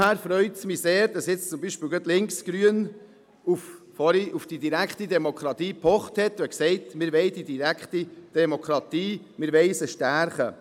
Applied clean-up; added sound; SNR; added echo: none; none; none; none.